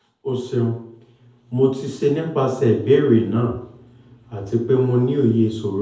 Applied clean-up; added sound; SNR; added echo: none; none; none; reverberation time 2.1 s.